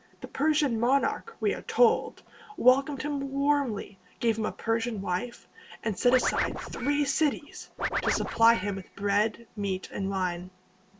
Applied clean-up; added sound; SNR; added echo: none; Scratching (performance technique); 6 dB; none.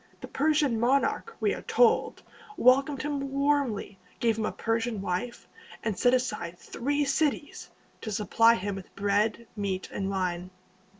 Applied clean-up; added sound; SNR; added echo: none; none; none; none.